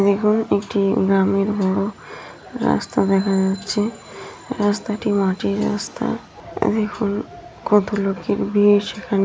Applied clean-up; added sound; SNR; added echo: none; none; none; none.